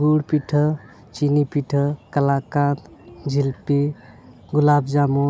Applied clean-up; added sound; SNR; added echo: none; none; none; none.